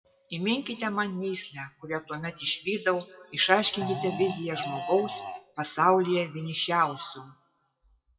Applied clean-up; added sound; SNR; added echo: classical method WPE with log-MMSE.